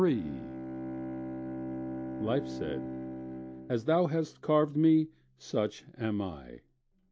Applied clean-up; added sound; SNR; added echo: none; Bowed string instrument; 9 dB; none.